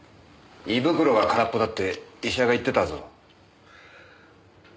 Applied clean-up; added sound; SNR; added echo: none; none; none; none.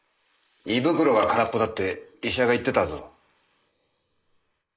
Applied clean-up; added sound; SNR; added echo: neural mask model Resemble Enhance denoiser.